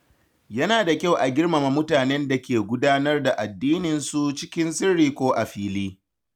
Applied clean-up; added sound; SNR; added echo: none; none; none; none.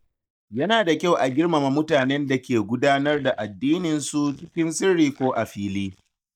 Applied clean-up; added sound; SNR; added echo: neural mask model DeepFilterNet 3.